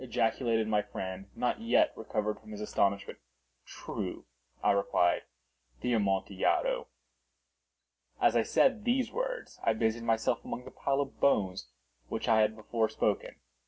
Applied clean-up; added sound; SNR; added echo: none; none; none; none.